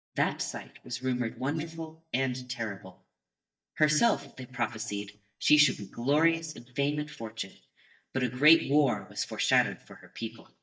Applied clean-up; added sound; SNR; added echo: neural mask model DeepFilterNet 3.